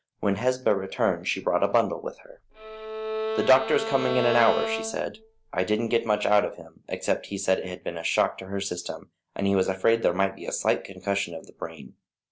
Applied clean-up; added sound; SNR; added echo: none; Bowed string instrument; 6 dB; none.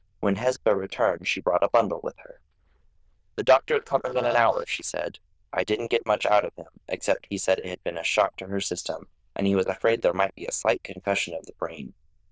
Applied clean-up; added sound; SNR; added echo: neural diffusion model UNIVERSE++.